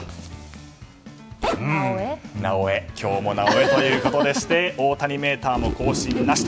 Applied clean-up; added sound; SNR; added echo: none; Zipper (clothing); 8 dB; none.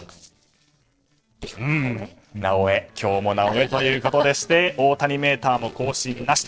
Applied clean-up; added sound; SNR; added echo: neural separator model SepFormer DNS4.